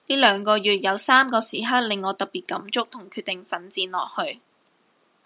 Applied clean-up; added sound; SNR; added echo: none; none; none; none.